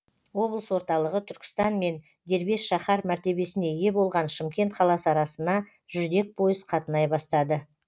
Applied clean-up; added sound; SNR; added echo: none; none; none; none.